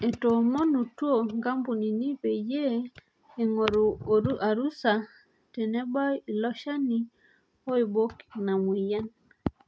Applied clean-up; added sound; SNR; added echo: none; none; none; none.